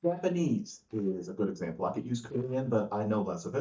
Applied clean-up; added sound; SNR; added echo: neural mask model DeepFilterNet 3.